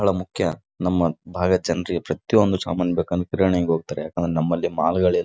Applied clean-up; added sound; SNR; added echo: none; none; none; none.